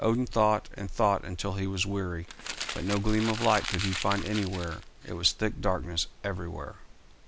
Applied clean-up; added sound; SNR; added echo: none; Crumpling, crinkling; 8 dB; none.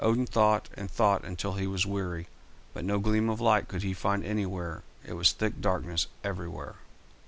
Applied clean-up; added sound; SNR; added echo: none; none; none; none.